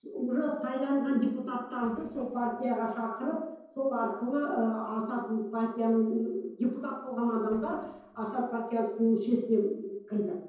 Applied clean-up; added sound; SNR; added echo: neural separator model SepFormer DNS4.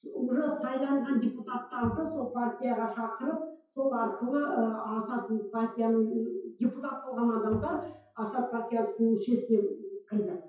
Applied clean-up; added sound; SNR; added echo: classical method WPE with log-MMSE.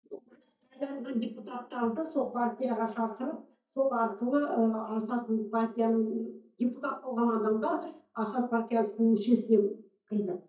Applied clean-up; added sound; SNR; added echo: neural mask model DeepFilterNet 3.